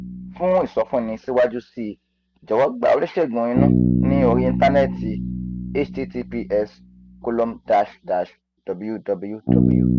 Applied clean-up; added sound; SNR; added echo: neural mask model RNNoise.